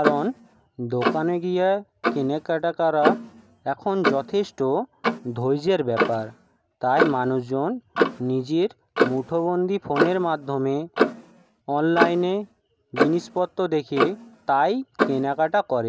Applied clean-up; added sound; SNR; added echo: none; Clock; 4 dB; none.